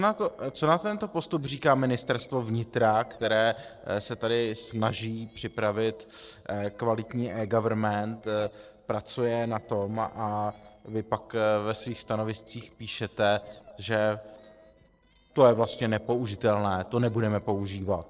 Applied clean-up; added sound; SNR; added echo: neural separator model SepFormer DNS4.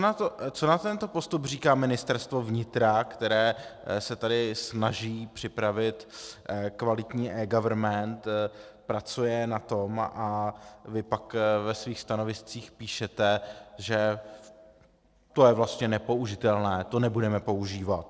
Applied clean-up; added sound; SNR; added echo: none; none; none; none.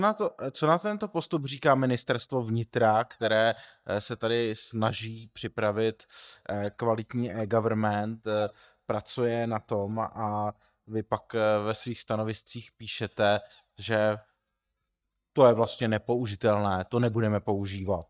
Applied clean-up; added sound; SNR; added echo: neural mask model DeepFilterNet 3.